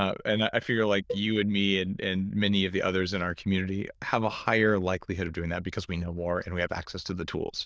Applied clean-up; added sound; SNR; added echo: neural diffusion model UNIVERSE++.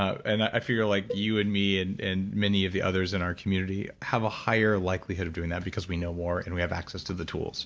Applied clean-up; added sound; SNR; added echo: none; Cowbell; 14 dB; none.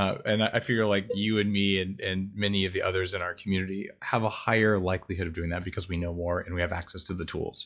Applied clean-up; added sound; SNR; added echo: classical method log-MMSE.